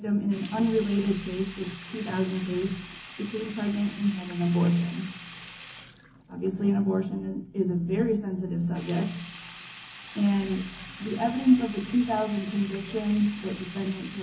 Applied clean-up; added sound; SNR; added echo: none; Sink (filling or washing); 17 dB; reverberation time 0.3 s.